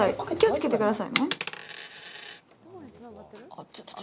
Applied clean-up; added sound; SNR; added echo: none; Coin (dropping); 11 dB; none.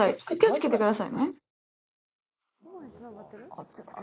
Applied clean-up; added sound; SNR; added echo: neural mask model Resemble Enhance denoiser.